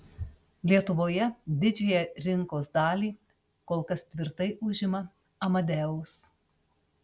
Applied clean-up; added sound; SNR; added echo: none; none; none; none.